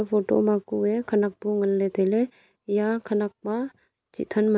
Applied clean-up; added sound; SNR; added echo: none; none; none; none.